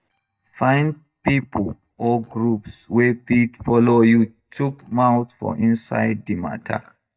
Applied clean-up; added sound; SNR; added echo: neural mask model DeepFilterNet 3.